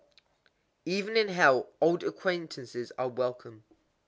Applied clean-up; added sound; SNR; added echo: none; none; none; none.